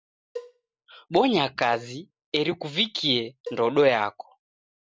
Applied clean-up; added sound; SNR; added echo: none; Cowbell; 19 dB; none.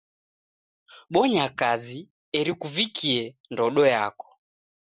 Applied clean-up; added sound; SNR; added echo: none; none; none; none.